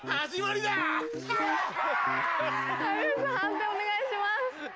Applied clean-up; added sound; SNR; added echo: none; Piano; 9 dB; none.